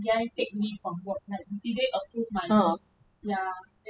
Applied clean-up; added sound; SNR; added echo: classical method spectral subtraction.